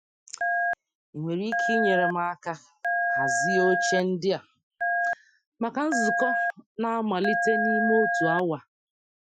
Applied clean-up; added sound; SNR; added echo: classical method Wiener filter.